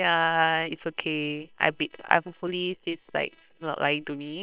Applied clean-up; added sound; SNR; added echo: neural separator model SepFormer WHAM!.